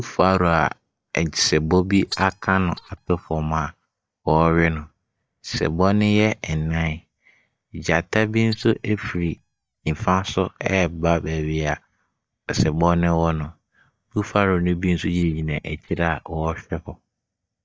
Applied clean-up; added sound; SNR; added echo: neural mask model DeepFilterNet 3.